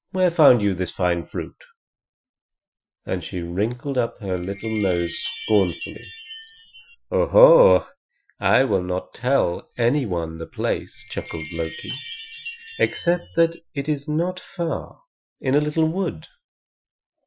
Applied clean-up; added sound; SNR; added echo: classical method Wiener filter.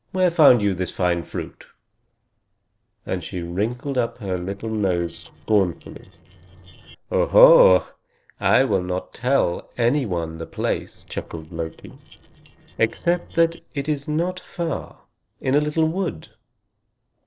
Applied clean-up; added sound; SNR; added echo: neural separator model SepFormer DNS4.